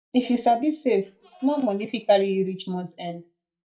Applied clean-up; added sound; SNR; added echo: neural mask model DeepFilterNet 3.